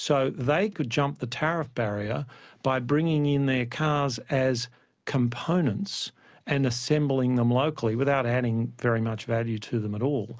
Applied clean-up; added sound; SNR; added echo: none; none; none; none.